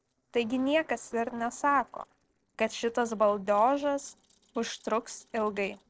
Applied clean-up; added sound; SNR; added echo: neural separator model SepFormer DNS4.